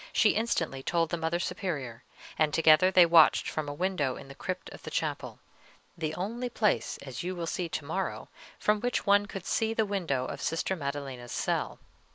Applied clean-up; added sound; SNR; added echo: none; none; none; none.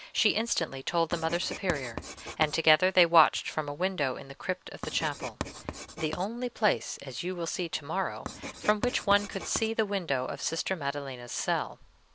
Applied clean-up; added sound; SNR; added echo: none; Writing; 12 dB; none.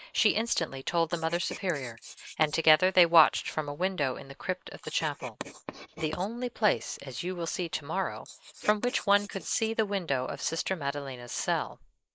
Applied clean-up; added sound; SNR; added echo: neural mask model Resemble Enhance denoiser.